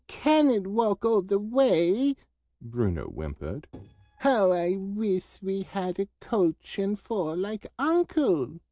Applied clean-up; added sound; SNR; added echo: neural separator model SepFormer DNS4.